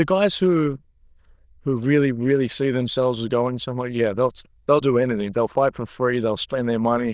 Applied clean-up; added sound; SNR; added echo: neural diffusion model UNIVERSE++.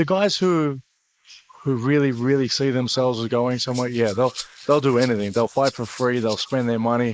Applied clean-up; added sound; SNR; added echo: neural mask model Resemble Enhance denoiser.